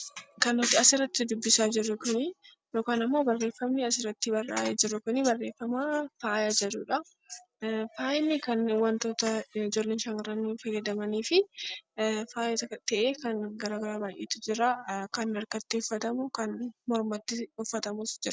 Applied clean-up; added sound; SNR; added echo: none; none; none; none.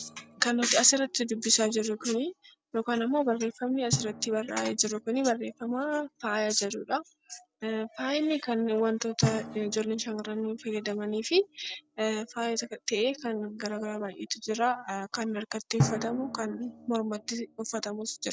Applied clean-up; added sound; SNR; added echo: none; Drum; 11 dB; none.